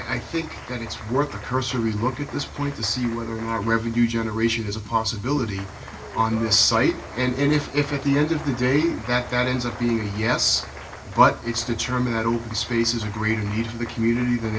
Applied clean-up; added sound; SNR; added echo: none; Applause; 16 dB; reverberation time 0.2 s.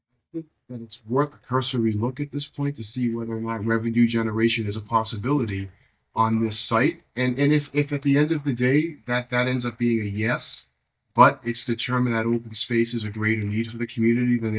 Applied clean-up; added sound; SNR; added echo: neural mask model DeepFilterNet 3.